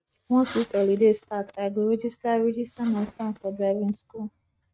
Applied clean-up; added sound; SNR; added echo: neural mask model RNNoise.